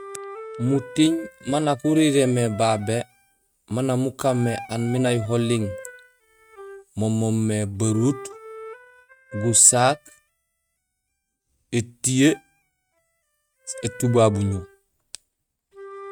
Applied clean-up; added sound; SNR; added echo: neural mask model RNNoise.